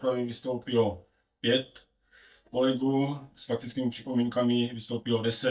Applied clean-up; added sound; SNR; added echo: neural mask model DeepFilterNet 3.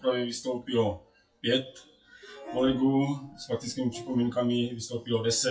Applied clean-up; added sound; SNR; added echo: classical method WPE with log-MMSE.